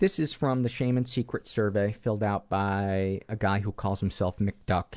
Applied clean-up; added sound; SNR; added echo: none; none; none; none.